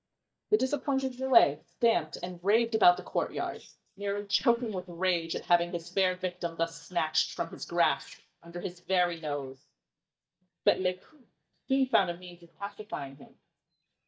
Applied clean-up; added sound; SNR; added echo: neural mask model DeepFilterNet 3.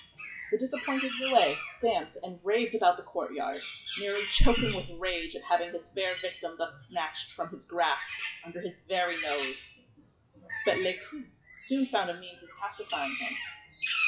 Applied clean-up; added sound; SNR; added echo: classical method WPE with log-MMSE.